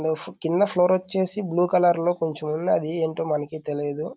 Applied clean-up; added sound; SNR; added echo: none; none; none; none.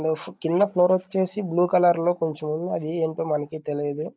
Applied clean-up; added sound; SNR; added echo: neural mask model DeepFilterNet 3.